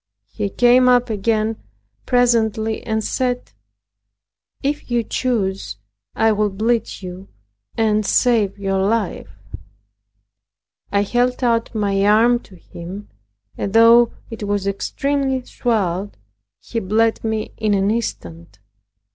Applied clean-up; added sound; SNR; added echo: none; none; none; none.